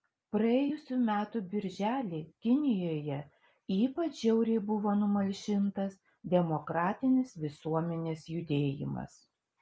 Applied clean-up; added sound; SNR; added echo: none; none; none; none.